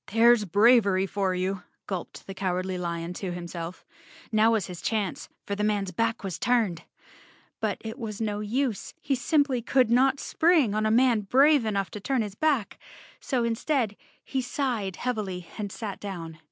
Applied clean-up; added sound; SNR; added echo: none; none; none; none.